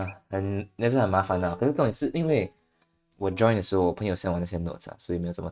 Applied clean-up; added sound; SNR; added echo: neural mask model RNNoise.